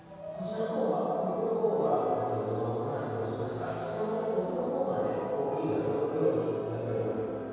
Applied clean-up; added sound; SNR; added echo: none; none; none; reverberation time 2.2 s.